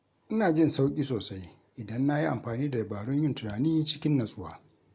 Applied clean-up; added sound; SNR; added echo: none; none; none; none.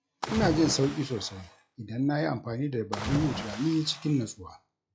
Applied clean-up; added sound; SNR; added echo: classical method log-MMSE.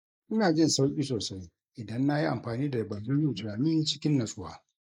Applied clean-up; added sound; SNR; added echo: neural mask model Resemble Enhance denoiser.